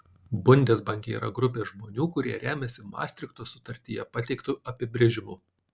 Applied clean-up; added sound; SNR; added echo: none; none; none; none.